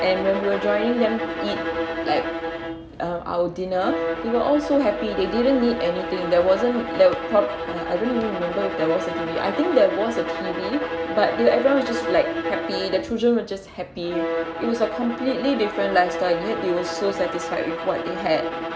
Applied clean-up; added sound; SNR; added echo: none; Bowed string instrument; 5 dB; none.